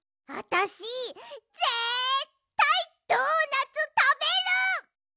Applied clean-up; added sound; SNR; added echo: none; none; none; none.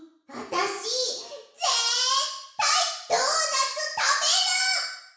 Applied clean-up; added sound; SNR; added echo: none; none; none; reverberation time 0.7 s.